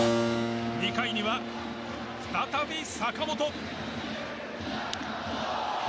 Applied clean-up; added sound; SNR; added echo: none; Keyboard (musical); 2 dB; none.